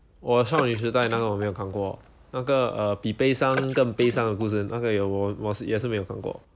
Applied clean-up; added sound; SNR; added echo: none; Water / Splash, splatter; 15 dB; none.